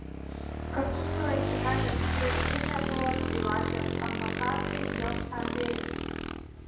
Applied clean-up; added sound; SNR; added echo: none; Motorcycle / Engine; -5 dB; reverberation time 0.9 s.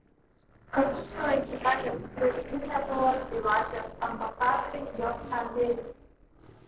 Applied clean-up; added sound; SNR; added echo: neural separator model SepFormer DNS4.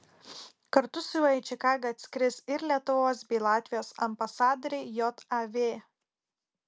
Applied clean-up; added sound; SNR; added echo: none; none; none; none.